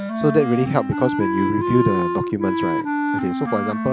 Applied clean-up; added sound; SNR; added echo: none; Wind instrument, woodwind instrument; 1 dB; none.